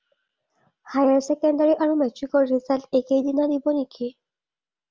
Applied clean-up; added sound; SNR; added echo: none; none; none; none.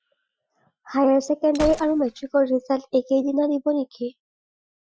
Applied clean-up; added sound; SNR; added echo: classical method Wiener filter.